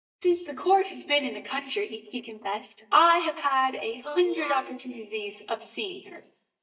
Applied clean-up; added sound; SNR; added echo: neural mask model DeepFilterNet 3.